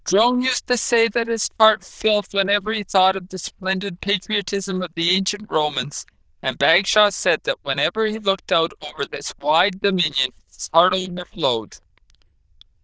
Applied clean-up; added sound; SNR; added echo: neural diffusion model UNIVERSE++.